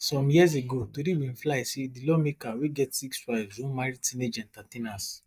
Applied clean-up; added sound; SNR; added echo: neural mask model DeepFilterNet 3.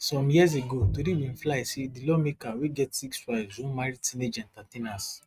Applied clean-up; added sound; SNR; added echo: neural mask model RNNoise.